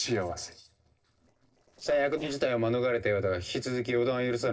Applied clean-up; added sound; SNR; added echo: neural separator model SepFormer DNS4.